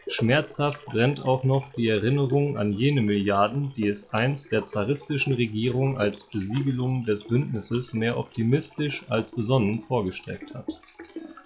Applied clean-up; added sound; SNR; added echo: classical method log-MMSE.